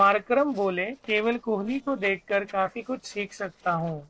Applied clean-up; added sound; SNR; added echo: neural separator model SepFormer DNS4.